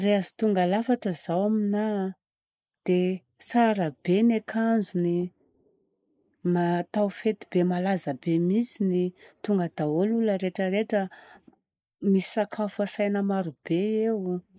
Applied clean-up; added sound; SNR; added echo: neural mask model Resemble Enhance denoiser.